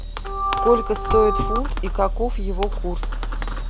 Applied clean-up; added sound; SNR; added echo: none; Fireworks + Organ; -1 dB; none.